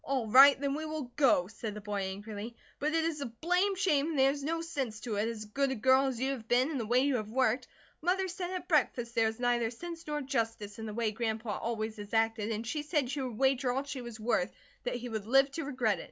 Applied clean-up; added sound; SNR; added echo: none; none; none; none.